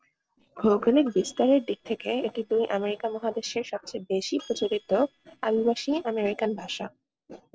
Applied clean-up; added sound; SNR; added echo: neural separator model SepFormer DNS4.